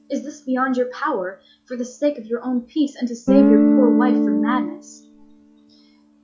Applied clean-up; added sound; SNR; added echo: classical method log-MMSE.